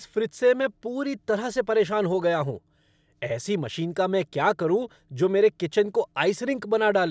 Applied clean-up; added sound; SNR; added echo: none; none; none; none.